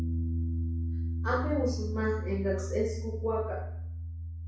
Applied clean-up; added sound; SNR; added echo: none; Piano; -1 dB; reverberation time 0.6 s.